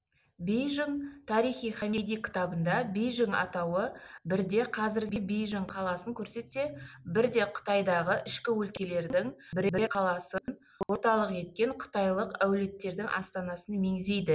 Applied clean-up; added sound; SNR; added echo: none; none; none; none.